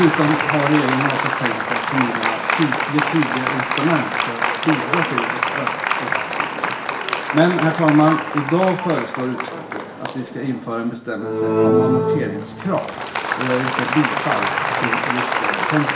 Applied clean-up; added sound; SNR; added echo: none; Applause; 0 dB; reverberation time 0.6 s.